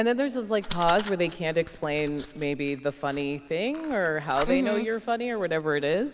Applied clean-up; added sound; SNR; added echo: none; Fire; 13 dB; none.